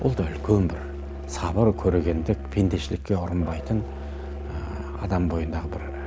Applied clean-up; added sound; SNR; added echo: none; Musical instrument; 8 dB; none.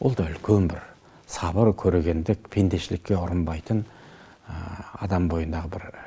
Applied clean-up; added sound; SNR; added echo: none; none; none; none.